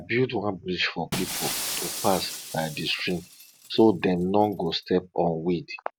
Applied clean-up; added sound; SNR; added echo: none; Shatter; 11 dB; none.